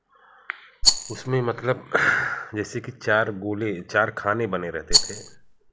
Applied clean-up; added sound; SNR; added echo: none; Rattle; -3 dB; none.